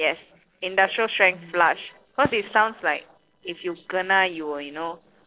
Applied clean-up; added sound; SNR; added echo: neural separator model SepFormer DNS4.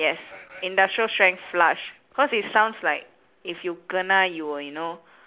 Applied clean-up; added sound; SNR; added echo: none; none; none; none.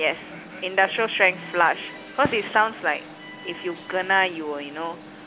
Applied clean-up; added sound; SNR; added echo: none; Alarm + Gunshot, gunfire; 15 dB; none.